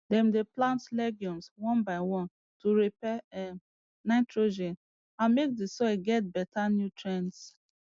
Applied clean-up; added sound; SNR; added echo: none; none; none; none.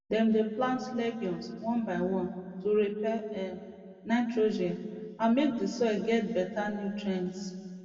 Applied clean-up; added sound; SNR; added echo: none; none; none; reverberation time 2.0 s.